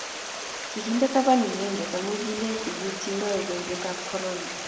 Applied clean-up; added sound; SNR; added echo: none; Stream; 6 dB; reverberation time 1.6 s.